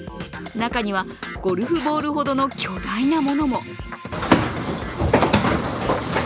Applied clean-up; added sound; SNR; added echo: none; none; none; none.